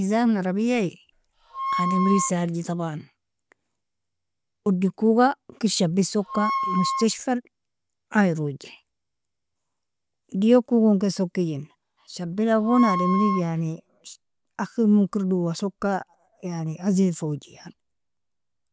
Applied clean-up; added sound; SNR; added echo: none; Wind instrument, woodwind instrument; 4 dB; none.